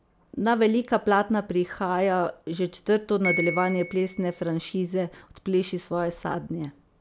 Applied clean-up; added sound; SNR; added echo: none; Piano; 14 dB; none.